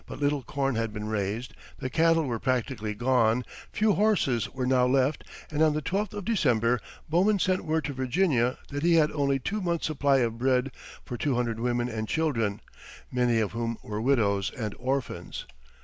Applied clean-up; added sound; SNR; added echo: none; none; none; none.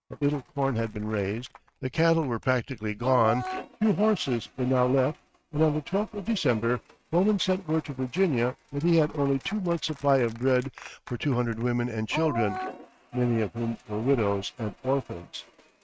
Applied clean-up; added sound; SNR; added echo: neural mask model RNNoise.